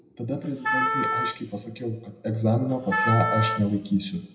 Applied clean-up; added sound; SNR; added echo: none; Wind instrument, woodwind instrument; 1 dB; reverberation time 0.7 s.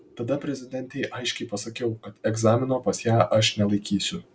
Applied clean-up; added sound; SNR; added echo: none; none; none; none.